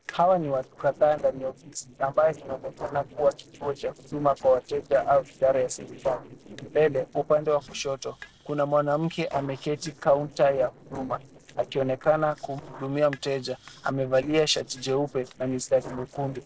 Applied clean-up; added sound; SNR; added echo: neural separator model SepFormer DNS4.